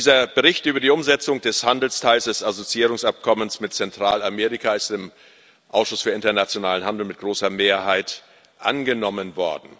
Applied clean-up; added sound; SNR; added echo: none; none; none; none.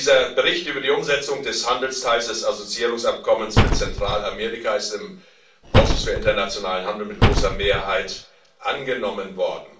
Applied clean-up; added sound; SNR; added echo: none; Slam; -2 dB; reverberation time 0.3 s.